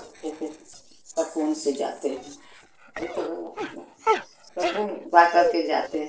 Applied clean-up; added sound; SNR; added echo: neural separator model SepFormer DNS4.